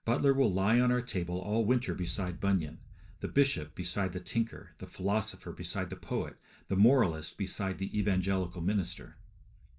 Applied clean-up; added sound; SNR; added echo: none; Boom; 18 dB; reverberation time 0.2 s.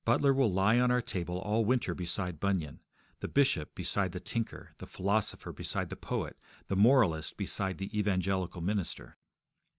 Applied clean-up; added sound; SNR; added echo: none; none; none; none.